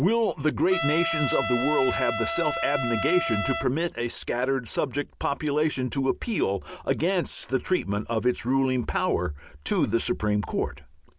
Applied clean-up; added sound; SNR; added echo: none; Trumpet; 4 dB; none.